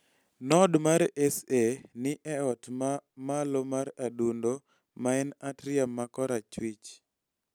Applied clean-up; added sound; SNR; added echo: none; none; none; none.